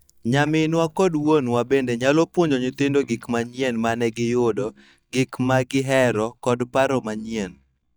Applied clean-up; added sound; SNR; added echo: neural mask model DeepFilterNet 3.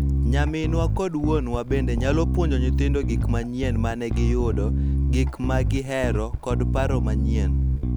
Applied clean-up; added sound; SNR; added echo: none; Bass guitar; -5 dB; none.